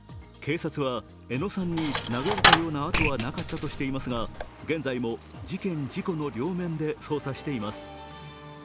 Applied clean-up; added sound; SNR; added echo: none; Coin (dropping); -4 dB; none.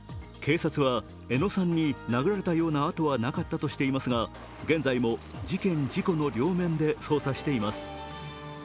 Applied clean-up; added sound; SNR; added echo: none; none; none; none.